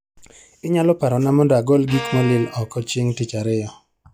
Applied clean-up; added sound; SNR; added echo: classical method log-MMSE.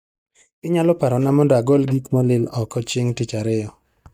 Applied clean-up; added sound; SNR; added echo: neural mask model DeepFilterNet 3.